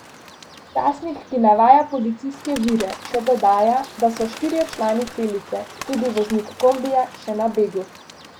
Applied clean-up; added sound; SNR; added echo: none; Bird; 17 dB; none.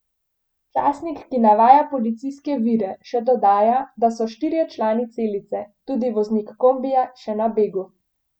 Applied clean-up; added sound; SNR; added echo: none; none; none; none.